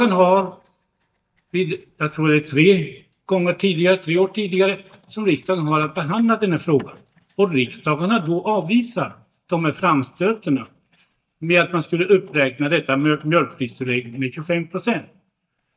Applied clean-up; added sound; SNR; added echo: neural mask model DeepFilterNet 3.